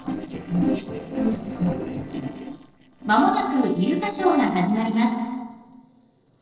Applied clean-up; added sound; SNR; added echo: neural separator model SepFormer DNS4.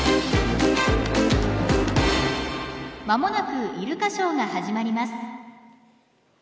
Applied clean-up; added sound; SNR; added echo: none; none; none; none.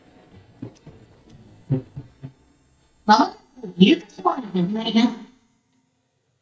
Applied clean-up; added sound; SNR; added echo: neural mask model DeepFilterNet 3.